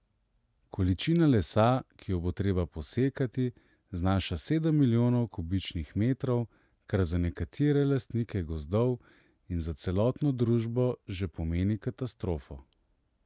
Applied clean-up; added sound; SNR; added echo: none; none; none; none.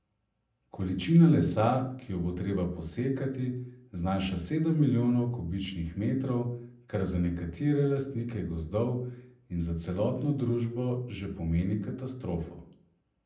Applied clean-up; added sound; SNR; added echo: none; none; none; reverberation time 0.6 s.